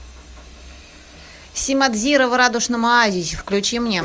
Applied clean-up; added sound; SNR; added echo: none; none; none; none.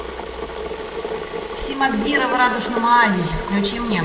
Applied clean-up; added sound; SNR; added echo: none; Boiling / Water; 8 dB; reverberation time 2.1 s.